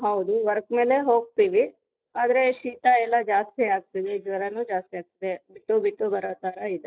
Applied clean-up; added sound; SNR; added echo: neural mask model DeepFilterNet 3.